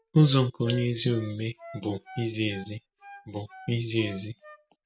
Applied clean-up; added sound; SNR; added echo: none; Wind instrument, woodwind instrument; 20 dB; none.